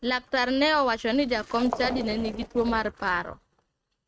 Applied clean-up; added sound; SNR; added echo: neural mask model RNNoise.